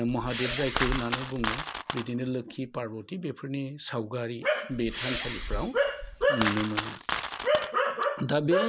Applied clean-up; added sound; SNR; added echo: none; Respiratory sounds + Coin (dropping); 1 dB; none.